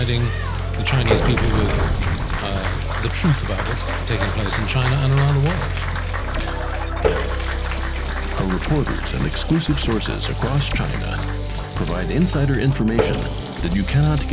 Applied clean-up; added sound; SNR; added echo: none; Water tap, faucet + Applause; 8 dB; none.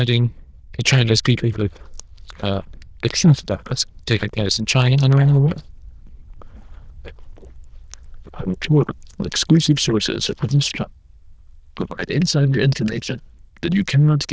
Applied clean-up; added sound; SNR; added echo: neural diffusion model UNIVERSE++.